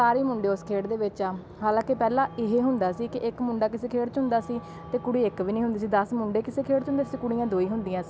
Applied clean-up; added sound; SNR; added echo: none; Wind instrument, woodwind instrument; 19 dB; none.